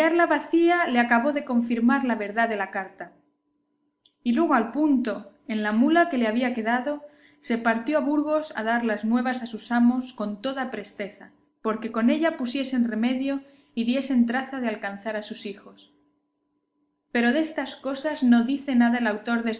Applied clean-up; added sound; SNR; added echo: none; none; none; none.